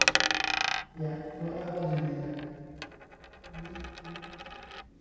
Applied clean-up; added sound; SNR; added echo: none; Coin (dropping); -4 dB; reverberation time 2.0 s.